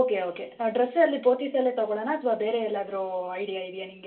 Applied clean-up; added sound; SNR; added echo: none; none; none; reverberation time 0.2 s.